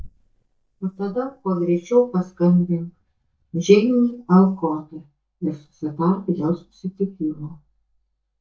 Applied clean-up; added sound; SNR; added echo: neural mask model DeepFilterNet 3.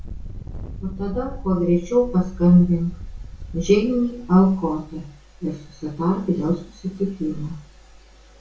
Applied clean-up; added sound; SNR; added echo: none; Engine; 14 dB; reverberation time 0.2 s.